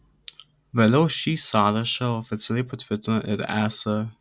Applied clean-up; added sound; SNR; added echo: none; none; none; none.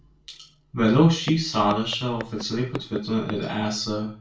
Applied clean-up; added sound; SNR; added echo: none; Walk, footsteps; 16 dB; reverberation time 0.3 s.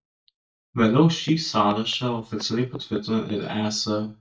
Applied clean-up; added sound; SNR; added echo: neural mask model DeepFilterNet 3.